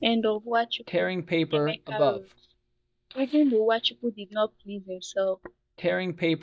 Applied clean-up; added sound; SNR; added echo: neural mask model DeepFilterNet 3.